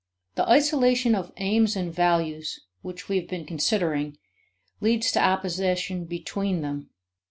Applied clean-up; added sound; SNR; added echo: none; none; none; none.